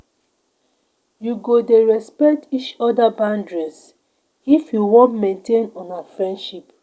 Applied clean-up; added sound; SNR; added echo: none; none; none; none.